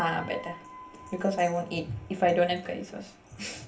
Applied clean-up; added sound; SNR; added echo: none; Piano; 18 dB; reverberation time 0.3 s.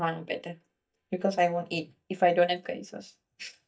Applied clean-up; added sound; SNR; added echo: neural mask model DeepFilterNet 3.